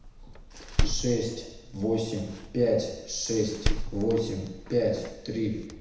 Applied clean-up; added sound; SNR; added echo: none; Door; 3 dB; reverberation time 0.9 s.